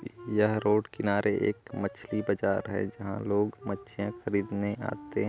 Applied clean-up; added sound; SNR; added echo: none; Wind instrument, woodwind instrument; 19 dB; none.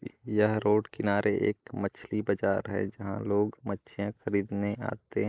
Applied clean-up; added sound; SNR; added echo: neural mask model Resemble Enhance denoiser.